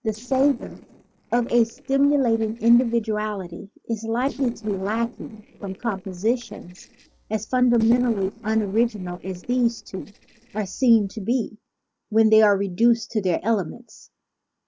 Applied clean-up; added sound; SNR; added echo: neural separator model SepFormer DNS4.